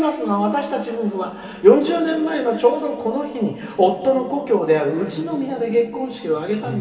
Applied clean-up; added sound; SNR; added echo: none; none; none; reverberation time 2.5 s.